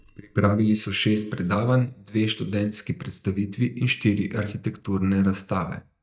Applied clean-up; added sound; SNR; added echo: neural mask model DeepFilterNet 3.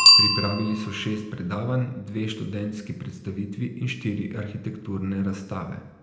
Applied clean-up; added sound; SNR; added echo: none; Bicycle bell; -3 dB; reverberation time 0.7 s.